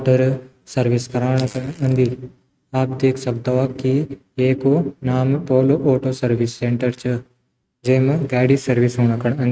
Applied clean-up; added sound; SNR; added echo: neural mask model RNNoise.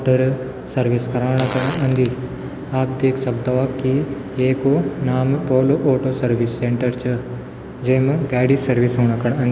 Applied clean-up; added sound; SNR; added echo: none; Fart; 10 dB; none.